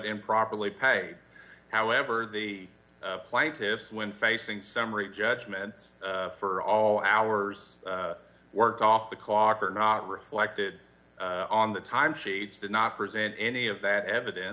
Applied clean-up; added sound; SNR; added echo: none; none; none; none.